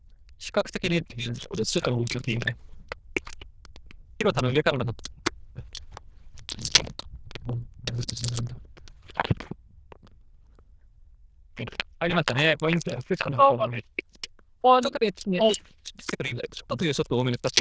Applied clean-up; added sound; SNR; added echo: neural diffusion model UNIVERSE++.